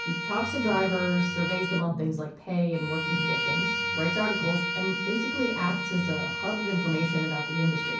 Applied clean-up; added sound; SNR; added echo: none; Bowed string instrument; 3 dB; reverberation time 0.6 s.